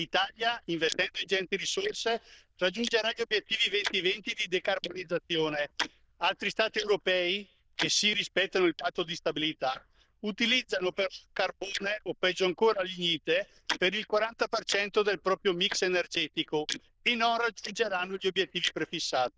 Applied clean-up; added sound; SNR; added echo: neural diffusion model UNIVERSE++.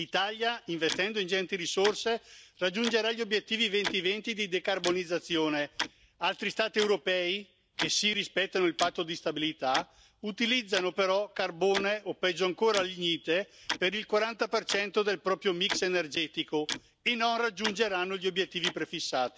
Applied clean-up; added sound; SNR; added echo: none; Tick-tock; 12 dB; none.